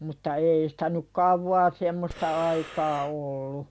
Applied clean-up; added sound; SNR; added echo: none; Breathing; 15 dB; none.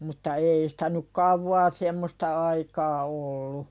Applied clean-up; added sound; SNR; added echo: none; none; none; none.